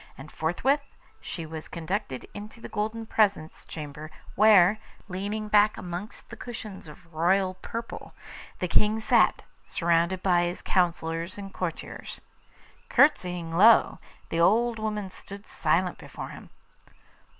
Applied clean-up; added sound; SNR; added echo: none; none; none; none.